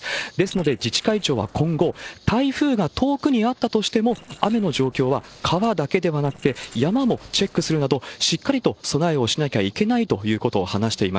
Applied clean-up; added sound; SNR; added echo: neural separator model SepFormer DNS4.